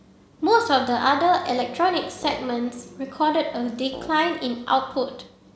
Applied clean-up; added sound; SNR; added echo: none; Brass instrument; 19 dB; none.